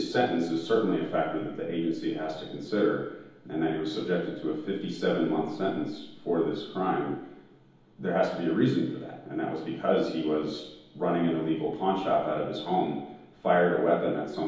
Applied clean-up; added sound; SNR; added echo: none; none; none; reverberation time 2.2 s.